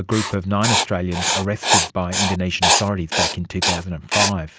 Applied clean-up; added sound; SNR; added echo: neural mask model Resemble Enhance denoiser.